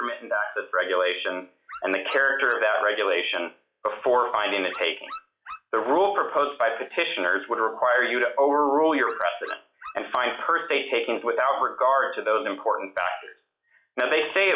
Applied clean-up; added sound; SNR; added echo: classical method log-MMSE.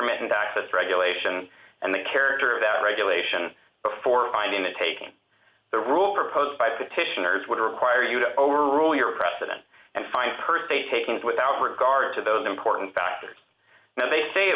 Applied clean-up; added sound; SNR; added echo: none; none; none; none.